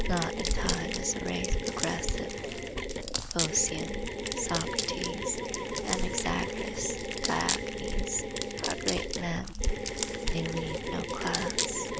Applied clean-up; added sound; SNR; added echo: none; Wood + Mechanisms; 0 dB; none.